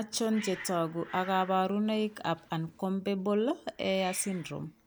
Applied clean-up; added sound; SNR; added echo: none; Hiss; 18 dB; none.